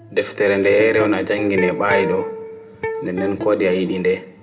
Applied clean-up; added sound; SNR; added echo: none; Electric guitar; 9 dB; reverberation time 0.6 s.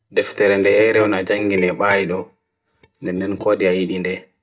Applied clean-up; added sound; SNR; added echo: neural mask model DeepFilterNet 3.